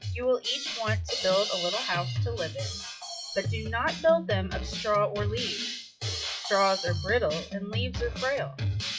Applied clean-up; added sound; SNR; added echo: classical method WPE with log-MMSE.